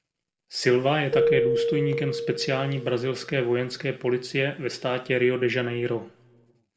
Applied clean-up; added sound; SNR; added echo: none; Keyboard (musical); 4 dB; reverberation time 1.1 s.